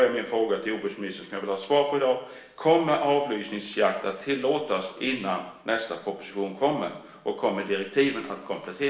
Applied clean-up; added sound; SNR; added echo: none; none; none; reverberation time 0.8 s.